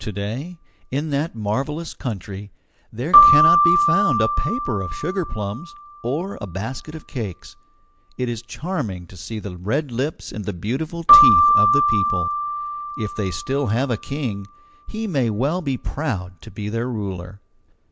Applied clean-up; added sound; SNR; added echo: none; Keyboard (musical); -2 dB; none.